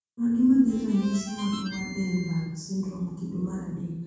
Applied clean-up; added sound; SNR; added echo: none; Harmonica; 16 dB; reverberation time 1.1 s.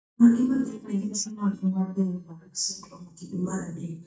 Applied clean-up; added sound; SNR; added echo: neural mask model DeepFilterNet 3.